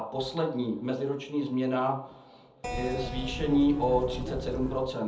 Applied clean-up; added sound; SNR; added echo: none; Keyboard (musical); 6 dB; reverberation time 0.7 s.